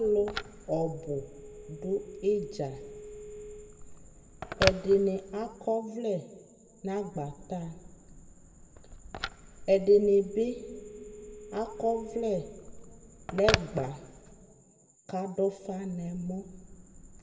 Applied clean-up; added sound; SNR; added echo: none; Telephone; 9 dB; reverberation time 1.1 s.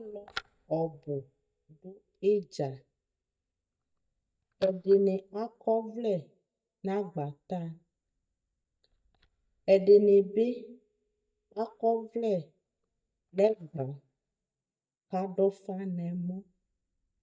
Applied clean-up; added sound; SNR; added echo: neural mask model DeepFilterNet 3.